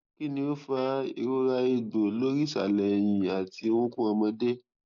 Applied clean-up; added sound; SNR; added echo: neural mask model Resemble Enhance denoiser.